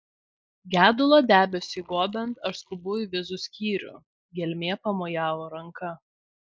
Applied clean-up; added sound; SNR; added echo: neural mask model Resemble Enhance denoiser.